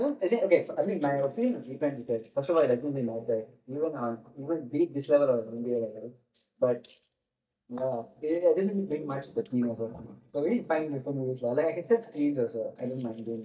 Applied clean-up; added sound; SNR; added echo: neural mask model DeepFilterNet 3.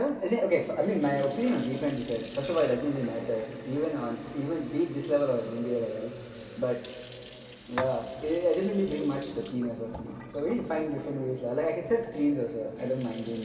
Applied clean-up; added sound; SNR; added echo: none; Fill (with liquid) / Sink (filling or washing); 16 dB; reverberation time 2.4 s.